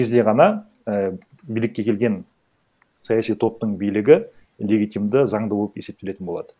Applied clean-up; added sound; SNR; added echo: none; none; none; none.